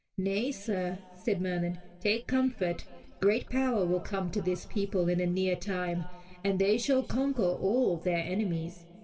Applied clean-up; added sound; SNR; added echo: none; none; none; reverberation time 2.3 s.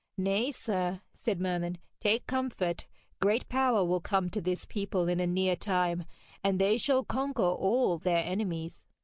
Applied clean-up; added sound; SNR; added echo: none; none; none; none.